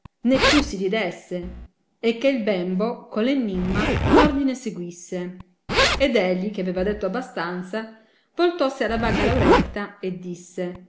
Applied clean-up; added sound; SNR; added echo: none; Zipper (clothing); 2 dB; none.